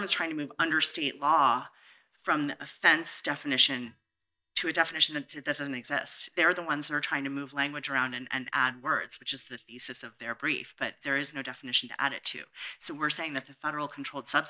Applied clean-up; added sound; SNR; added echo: neural mask model DeepFilterNet 3.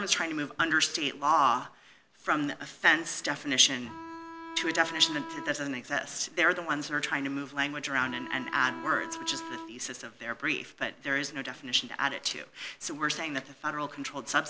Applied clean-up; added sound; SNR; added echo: none; Bowed string instrument; 11 dB; none.